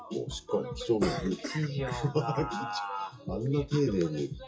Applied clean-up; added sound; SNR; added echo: classical method WPE with log-MMSE.